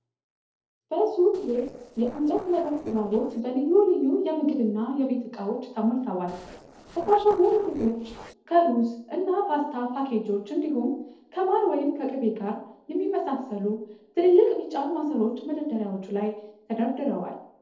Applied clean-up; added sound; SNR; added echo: neural separator model SepFormer DNS4.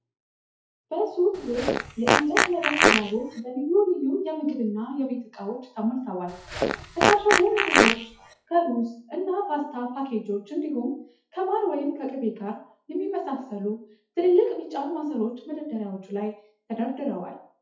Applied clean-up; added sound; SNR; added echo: classical method WPE with log-MMSE.